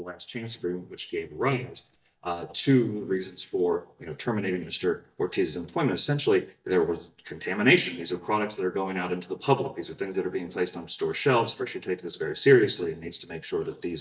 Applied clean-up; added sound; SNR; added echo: neural mask model DeepFilterNet 3.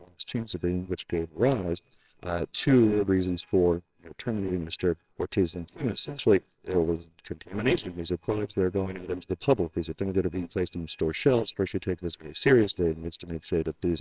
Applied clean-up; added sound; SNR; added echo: neural separator model SepFormer WHAMR!.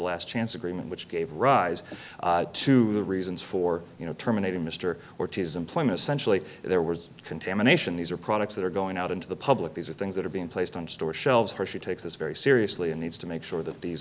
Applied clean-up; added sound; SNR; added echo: none; none; none; none.